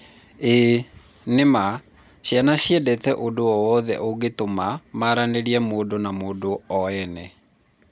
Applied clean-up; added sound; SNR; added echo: none; Rattle (instrument); 15 dB; none.